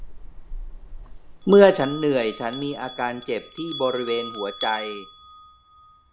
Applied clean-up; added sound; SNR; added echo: none; Bell; 11 dB; none.